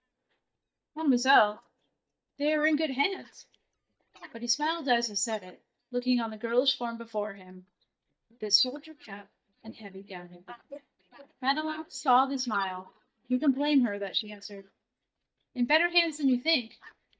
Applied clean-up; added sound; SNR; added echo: neural mask model DeepFilterNet 3.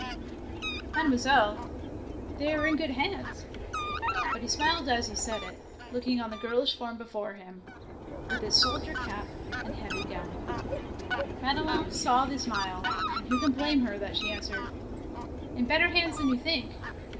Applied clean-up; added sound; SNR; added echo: none; Fowl; 4 dB; reverberation time 1.4 s.